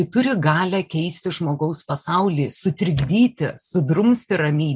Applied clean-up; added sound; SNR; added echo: none; none; none; none.